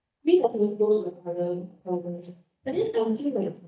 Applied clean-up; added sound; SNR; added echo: neural mask model DeepFilterNet 3.